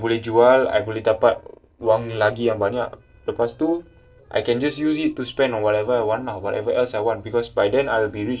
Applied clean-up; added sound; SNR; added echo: neural separator model SepFormer DNS4.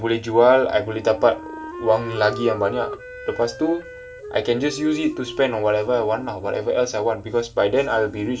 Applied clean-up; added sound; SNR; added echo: none; Wind instrument, woodwind instrument; 15 dB; reverberation time 0.2 s.